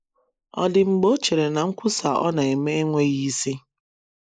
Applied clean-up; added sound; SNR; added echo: neural mask model Resemble Enhance denoiser.